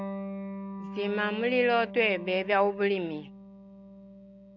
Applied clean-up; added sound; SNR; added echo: none; Electric guitar; 11 dB; none.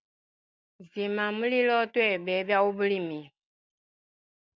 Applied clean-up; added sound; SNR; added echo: none; none; none; none.